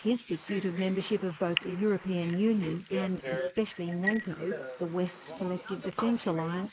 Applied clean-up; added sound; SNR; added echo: neural mask model Resemble Enhance denoiser.